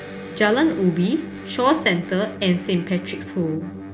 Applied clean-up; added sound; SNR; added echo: none; Electric guitar; 12 dB; none.